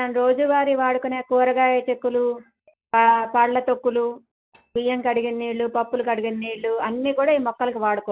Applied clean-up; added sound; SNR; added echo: neural mask model DeepFilterNet 3.